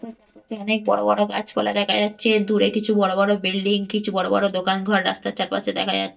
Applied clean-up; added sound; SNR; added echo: neural mask model DeepFilterNet 3.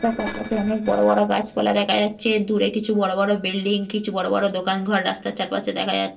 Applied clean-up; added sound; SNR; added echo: neural separator model SepFormer DNS4.